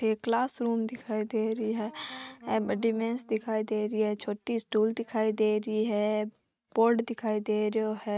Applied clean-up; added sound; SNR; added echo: neural mask model RNNoise.